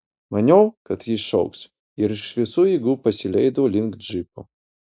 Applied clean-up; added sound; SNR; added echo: none; none; none; none.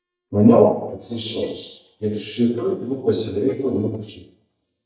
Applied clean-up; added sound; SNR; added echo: neural mask model DeepFilterNet 3.